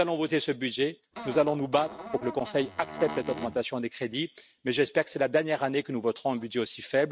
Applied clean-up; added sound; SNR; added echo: neural mask model RNNoise.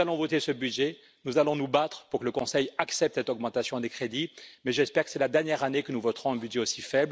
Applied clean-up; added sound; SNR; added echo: none; none; none; none.